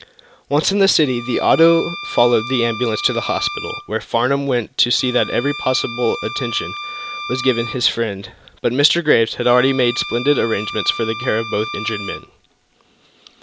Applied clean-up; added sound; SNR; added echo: none; Bowed string instrument; 11 dB; none.